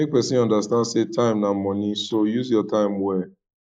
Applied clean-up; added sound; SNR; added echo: neural mask model Resemble Enhance denoiser.